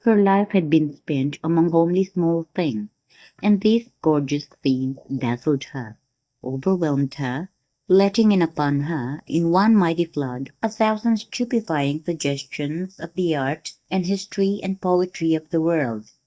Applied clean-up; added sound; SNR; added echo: neural mask model DeepFilterNet 3.